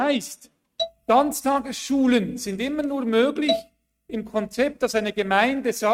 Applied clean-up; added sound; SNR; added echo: neural mask model RNNoise.